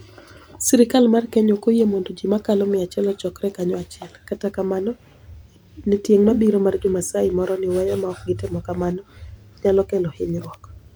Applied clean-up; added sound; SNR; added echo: none; none; none; none.